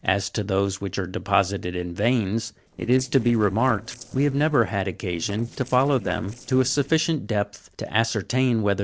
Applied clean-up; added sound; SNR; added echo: neural separator model SepFormer DNS4.